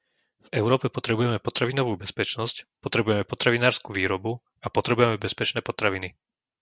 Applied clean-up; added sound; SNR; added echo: none; none; none; none.